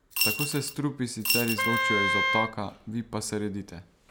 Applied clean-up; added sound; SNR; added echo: none; Coin (dropping) / Glass + Wind instrument, woodwind instrument; -3 dB; none.